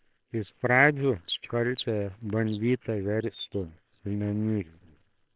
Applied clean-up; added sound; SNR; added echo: neural separator model SepFormer WHAMR!.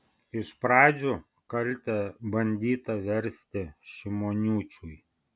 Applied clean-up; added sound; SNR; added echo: none; none; none; none.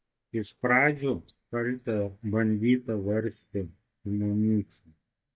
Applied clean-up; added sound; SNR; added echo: neural mask model DeepFilterNet 3.